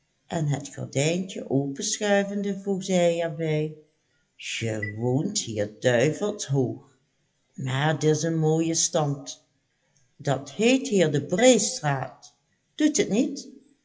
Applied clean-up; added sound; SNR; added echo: classical method WPE with log-MMSE.